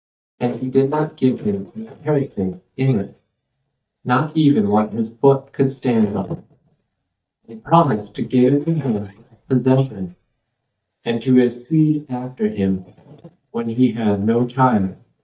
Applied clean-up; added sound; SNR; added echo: neural mask model DeepFilterNet 3.